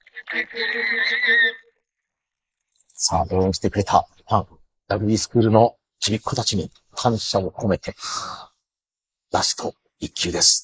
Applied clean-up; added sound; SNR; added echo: neural mask model Resemble Enhance denoiser.